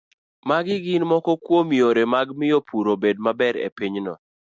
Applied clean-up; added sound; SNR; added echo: none; none; none; none.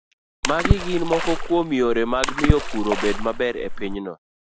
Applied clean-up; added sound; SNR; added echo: none; Water / Splash, splatter; -1 dB; none.